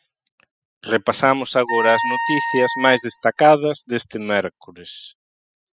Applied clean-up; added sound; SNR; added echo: classical method spectral subtraction.